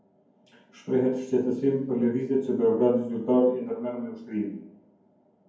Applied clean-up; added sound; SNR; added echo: none; none; none; reverberation time 0.9 s.